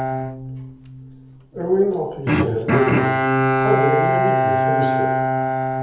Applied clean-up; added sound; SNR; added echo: none; Bowed string instrument; -5 dB; reverberation time 0.7 s.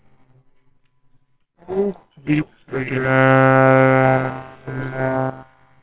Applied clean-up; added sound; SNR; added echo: neural separator model SepFormer WHAMR!.